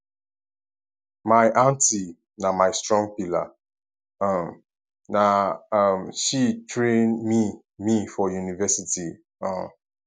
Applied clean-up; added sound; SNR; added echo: none; none; none; none.